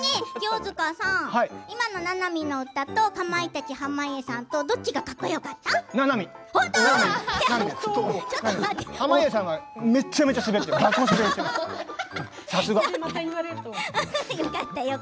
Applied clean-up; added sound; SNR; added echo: none; Snare drum; 11 dB; none.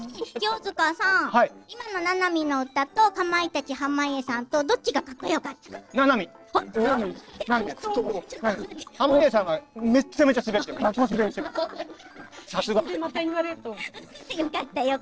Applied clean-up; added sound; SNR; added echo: neural separator model SepFormer DNS4.